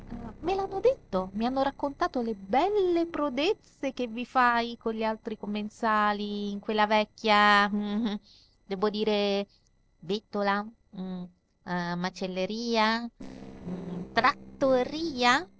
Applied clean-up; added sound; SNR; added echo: neural separator model SepFormer DNS4.